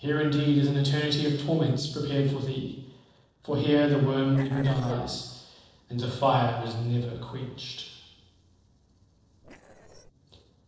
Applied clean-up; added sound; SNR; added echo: neural separator model SepFormer DNS4.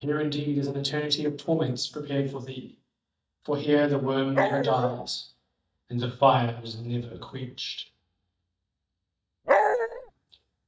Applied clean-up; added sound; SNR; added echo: neural mask model DeepFilterNet 3.